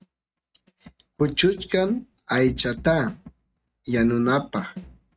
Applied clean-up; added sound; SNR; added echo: neural mask model RNNoise.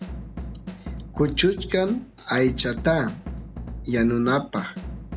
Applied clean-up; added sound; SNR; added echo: none; Drum / Drum kit; 10 dB; none.